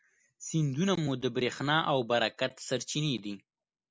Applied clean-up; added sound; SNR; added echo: none; none; none; none.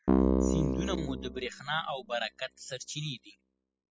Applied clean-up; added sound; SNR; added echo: classical method spectral subtraction.